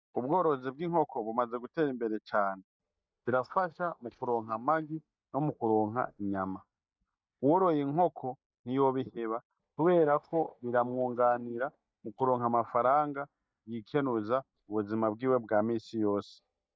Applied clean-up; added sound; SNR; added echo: neural mask model DeepFilterNet 3.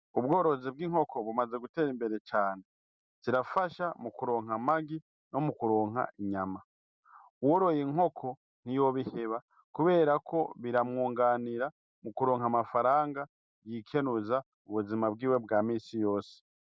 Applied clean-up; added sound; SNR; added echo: none; none; none; none.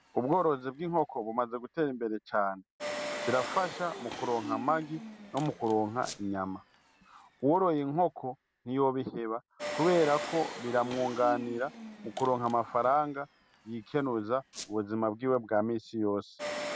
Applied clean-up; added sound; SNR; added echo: none; Engine + Squeak; 12 dB; none.